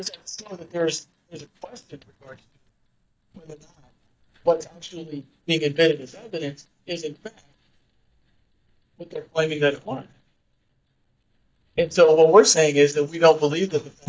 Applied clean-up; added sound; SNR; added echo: neural mask model DeepFilterNet 3.